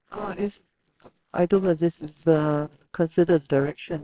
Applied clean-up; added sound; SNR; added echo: neural separator model SepFormer WHAMR!.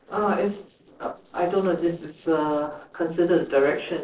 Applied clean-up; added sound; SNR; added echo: neural separator model SepFormer DNS4.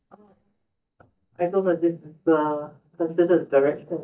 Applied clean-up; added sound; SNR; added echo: neural mask model DeepFilterNet 3.